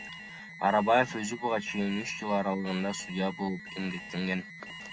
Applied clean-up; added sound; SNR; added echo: none; Alarm; 13 dB; none.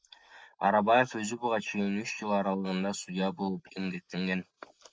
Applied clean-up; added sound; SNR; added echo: neural mask model Resemble Enhance denoiser.